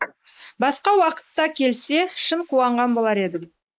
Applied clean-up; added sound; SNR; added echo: neural mask model Resemble Enhance denoiser.